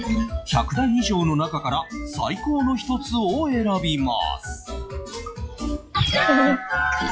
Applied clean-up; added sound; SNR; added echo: classical method log-MMSE.